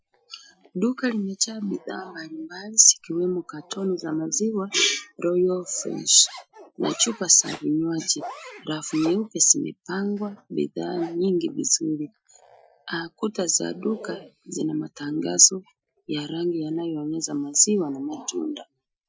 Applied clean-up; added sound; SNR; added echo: classical method Wiener filter.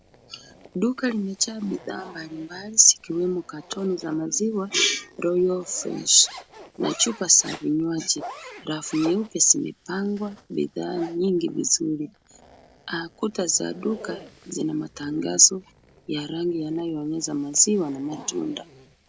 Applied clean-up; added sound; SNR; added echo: none; Zipper (clothing); 20 dB; none.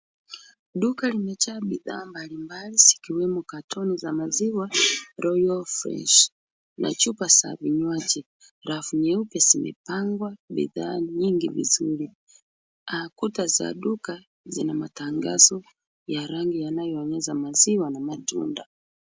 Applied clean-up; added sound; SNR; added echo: none; none; none; none.